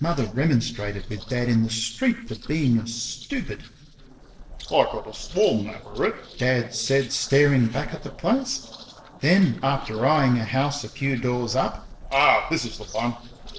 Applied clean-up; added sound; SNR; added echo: neural separator model SepFormer DNS4.